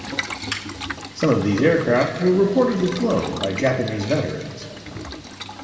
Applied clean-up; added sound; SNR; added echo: none; Boiling; 11 dB; reverberation time 1.9 s.